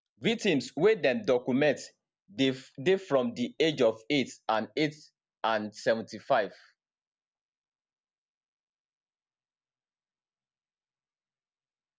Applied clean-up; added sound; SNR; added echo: none; none; none; none.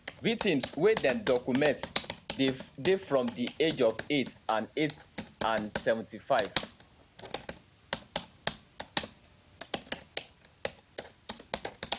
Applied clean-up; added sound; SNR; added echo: none; Computer keyboard; 3 dB; none.